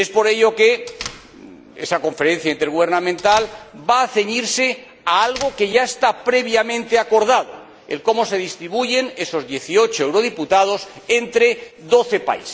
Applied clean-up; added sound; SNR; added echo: none; Door; 19 dB; none.